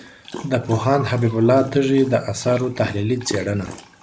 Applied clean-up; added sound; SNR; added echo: none; Dog; 17 dB; none.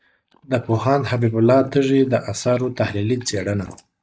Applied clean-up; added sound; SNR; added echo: neural mask model DeepFilterNet 3.